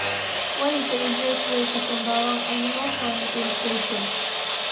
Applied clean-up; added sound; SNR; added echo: none; Sawing; -4 dB; reverberation time 2.0 s.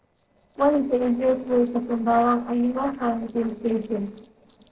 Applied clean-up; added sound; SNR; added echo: neural separator model SepFormer DNS4.